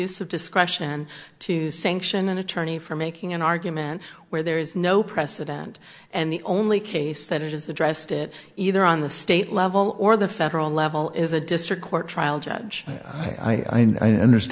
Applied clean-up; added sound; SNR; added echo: none; none; none; none.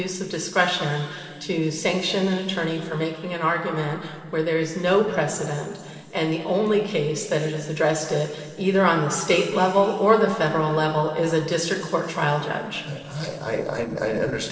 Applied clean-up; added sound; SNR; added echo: neural separator model SepFormer DNS4.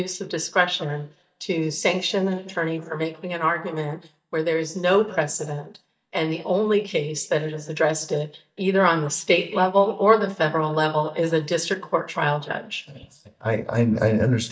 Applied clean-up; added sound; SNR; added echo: neural mask model DeepFilterNet 3.